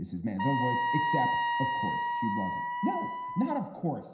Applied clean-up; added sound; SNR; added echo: none; Wind instrument, woodwind instrument; -2 dB; reverberation time 0.9 s.